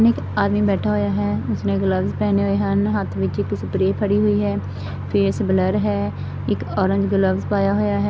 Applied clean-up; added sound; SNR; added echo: none; none; none; none.